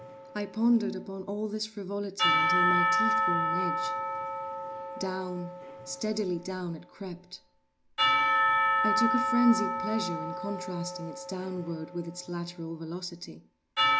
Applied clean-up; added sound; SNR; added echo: none; Church bell / Percussion; -3 dB; none.